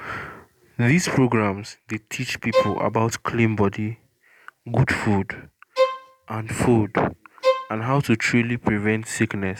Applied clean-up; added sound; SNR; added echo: none; Bowed string instrument; 3 dB; none.